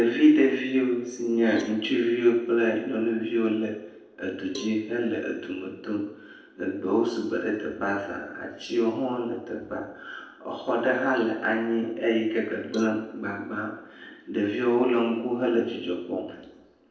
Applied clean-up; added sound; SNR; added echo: neural separator model SepFormer DNS4.